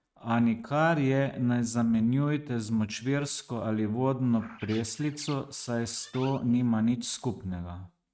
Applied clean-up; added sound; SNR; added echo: neural mask model RNNoise.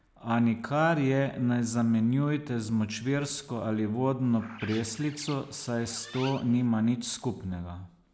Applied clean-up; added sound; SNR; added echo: none; Bird; 17 dB; none.